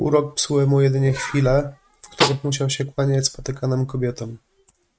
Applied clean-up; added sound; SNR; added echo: neural mask model RNNoise.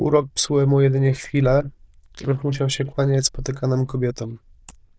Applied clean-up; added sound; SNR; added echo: neural diffusion model UNIVERSE++.